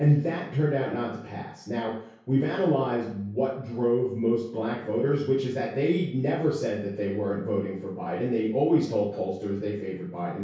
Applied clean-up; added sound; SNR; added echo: none; none; none; reverberation time 0.6 s.